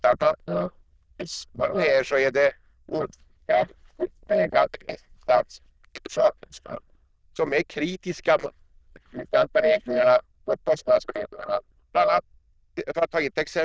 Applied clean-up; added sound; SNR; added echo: neural diffusion model UNIVERSE++.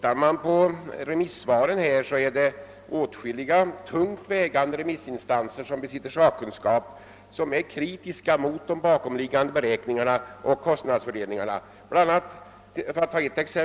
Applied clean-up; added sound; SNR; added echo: none; none; none; none.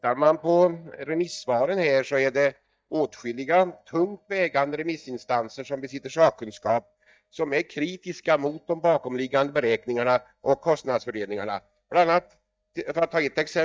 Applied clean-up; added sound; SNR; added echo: neural mask model DeepFilterNet 3.